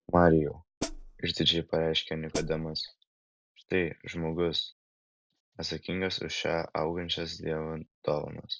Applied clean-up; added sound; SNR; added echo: none; Hi-hat; 7 dB; none.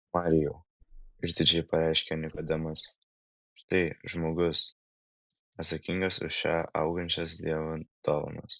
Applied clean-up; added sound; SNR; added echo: neural mask model DeepFilterNet 3.